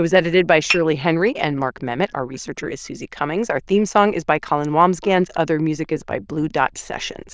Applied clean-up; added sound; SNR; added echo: neural diffusion model UNIVERSE++.